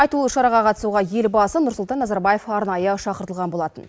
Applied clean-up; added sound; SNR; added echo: none; none; none; none.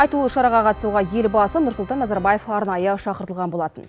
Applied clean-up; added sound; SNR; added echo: none; Organ; 20 dB; none.